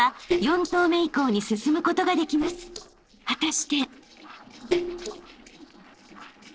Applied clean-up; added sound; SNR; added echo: neural separator model SepFormer DNS4.